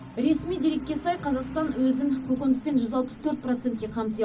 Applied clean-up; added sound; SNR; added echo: none; Truck; 20 dB; reverberation time 0.4 s.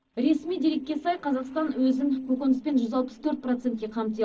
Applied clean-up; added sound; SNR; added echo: neural separator model SepFormer DNS4.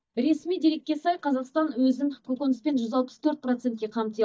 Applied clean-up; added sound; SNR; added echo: neural mask model DeepFilterNet 3.